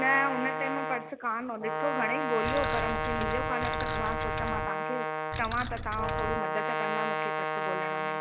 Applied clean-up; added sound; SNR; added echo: none; Keys jangling + Brass instrument; -3 dB; none.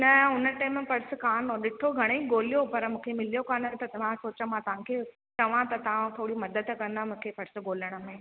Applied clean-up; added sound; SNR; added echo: none; none; none; none.